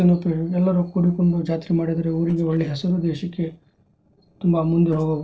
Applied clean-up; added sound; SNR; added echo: neural separator model SepFormer DNS4.